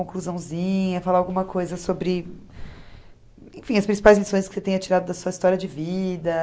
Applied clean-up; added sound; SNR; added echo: none; none; none; none.